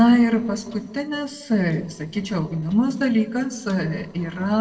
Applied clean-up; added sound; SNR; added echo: neural separator model SepFormer DNS4.